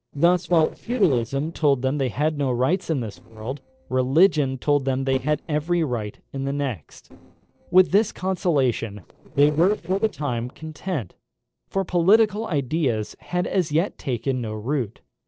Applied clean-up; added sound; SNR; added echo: neural separator model SepFormer DNS4.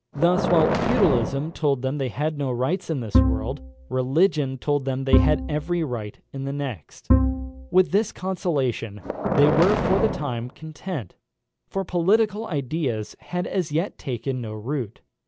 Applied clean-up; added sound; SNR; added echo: none; Boom + Bowed string instrument; 0 dB; none.